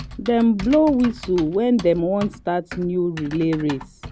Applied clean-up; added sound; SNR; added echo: none; Typing; 16 dB; none.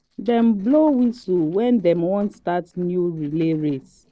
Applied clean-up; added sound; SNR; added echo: neural separator model SepFormer DNS4.